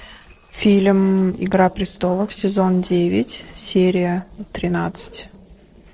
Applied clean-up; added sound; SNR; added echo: neural separator model SepFormer DNS4.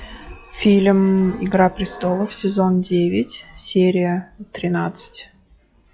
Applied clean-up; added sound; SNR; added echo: classical method log-MMSE.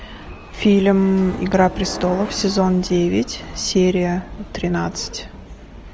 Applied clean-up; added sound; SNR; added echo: none; Subway, metro, underground / Sliding door; 14 dB; none.